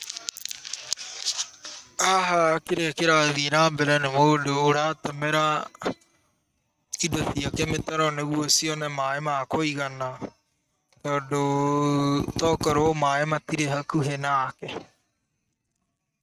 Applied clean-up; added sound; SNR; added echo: neural mask model RNNoise.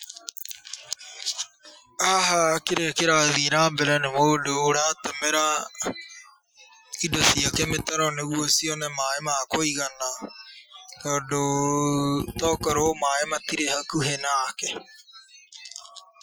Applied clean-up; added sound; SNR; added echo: classical method Wiener filter.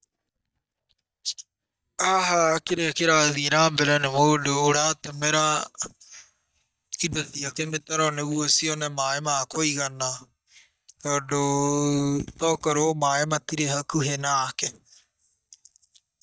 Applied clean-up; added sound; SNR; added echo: neural mask model DeepFilterNet 3.